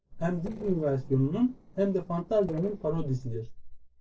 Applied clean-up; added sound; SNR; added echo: neural separator model SepFormer DNS4.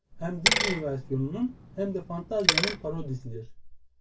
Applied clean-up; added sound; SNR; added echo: none; Bicycle; -2 dB; reverberation time 0.2 s.